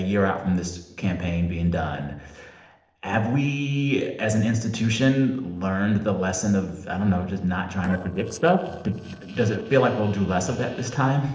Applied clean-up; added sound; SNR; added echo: neural separator model SepFormer DNS4.